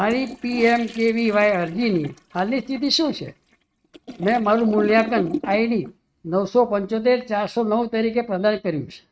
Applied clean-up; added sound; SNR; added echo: neural mask model RNNoise.